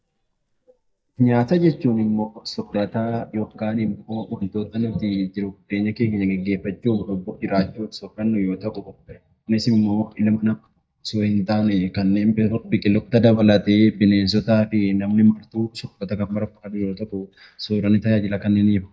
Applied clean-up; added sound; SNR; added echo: neural mask model DeepFilterNet 3.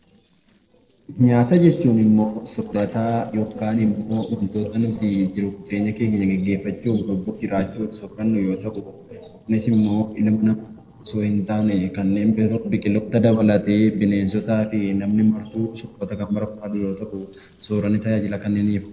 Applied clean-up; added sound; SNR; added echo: neural separator model SepFormer DNS4.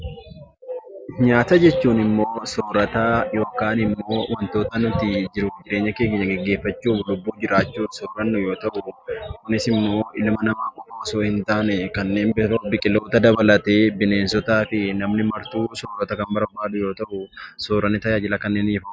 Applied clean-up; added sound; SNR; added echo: none; none; none; none.